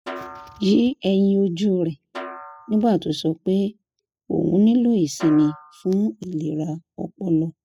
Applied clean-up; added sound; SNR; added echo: classical method spectral subtraction.